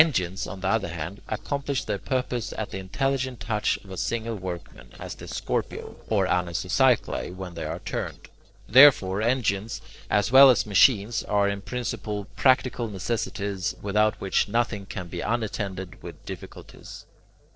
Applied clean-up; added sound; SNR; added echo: neural separator model SepFormer DNS4.